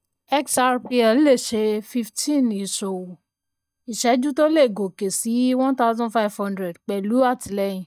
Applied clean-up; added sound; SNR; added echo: neural mask model DeepFilterNet 3.